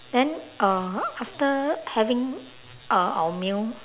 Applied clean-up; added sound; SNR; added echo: none; none; none; none.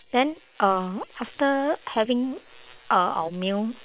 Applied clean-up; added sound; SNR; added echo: neural separator model SepFormer WHAM!.